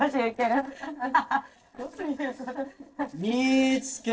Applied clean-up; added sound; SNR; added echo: neural separator model SepFormer DNS4.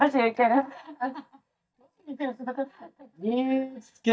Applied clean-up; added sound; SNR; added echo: neural mask model DeepFilterNet 3.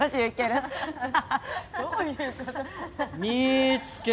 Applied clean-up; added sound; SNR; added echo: none; none; none; none.